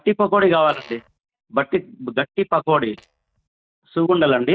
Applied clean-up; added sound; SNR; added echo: neural mask model DeepFilterNet 3.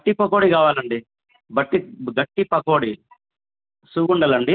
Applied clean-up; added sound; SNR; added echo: none; none; none; none.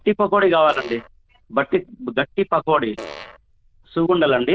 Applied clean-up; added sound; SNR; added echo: neural diffusion model UNIVERSE++.